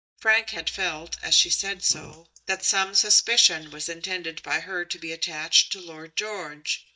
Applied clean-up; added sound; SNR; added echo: neural mask model DeepFilterNet 3.